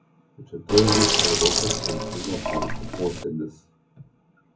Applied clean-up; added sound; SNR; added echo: none; Sink (filling or washing); -4 dB; reverberation time 0.3 s.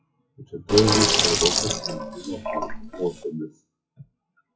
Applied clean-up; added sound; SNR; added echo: classical method WPE with log-MMSE.